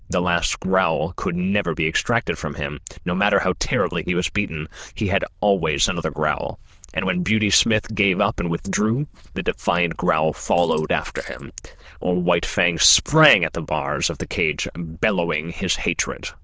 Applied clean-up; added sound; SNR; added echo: neural diffusion model UNIVERSE++.